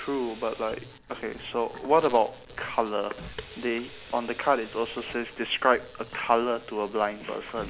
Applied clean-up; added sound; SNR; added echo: none; Sink (filling or washing) / Water tap, faucet; 19 dB; none.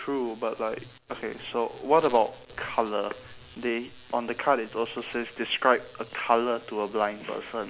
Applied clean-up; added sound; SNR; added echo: none; none; none; none.